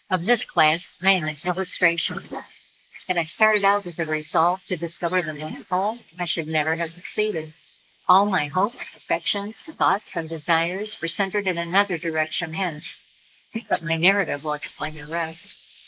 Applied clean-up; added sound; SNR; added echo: neural mask model Resemble Enhance denoiser.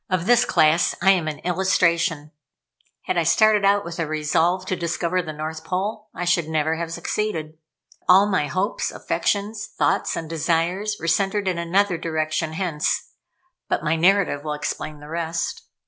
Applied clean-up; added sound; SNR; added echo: none; none; none; none.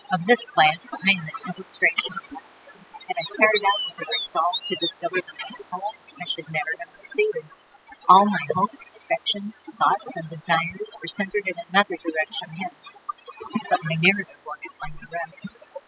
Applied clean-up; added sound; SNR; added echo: classical method spectral subtraction.